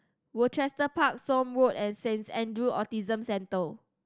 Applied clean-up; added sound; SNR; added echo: none; none; none; none.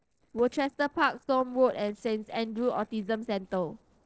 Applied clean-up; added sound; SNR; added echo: neural separator model SepFormer DNS4.